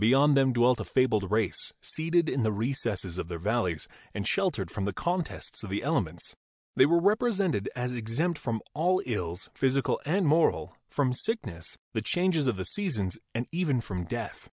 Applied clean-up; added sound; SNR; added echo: none; none; none; none.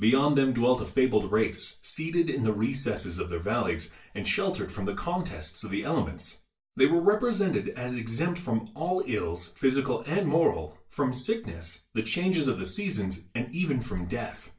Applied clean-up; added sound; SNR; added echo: none; none; none; reverberation time 0.3 s.